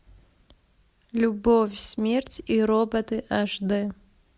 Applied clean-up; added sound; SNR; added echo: none; none; none; none.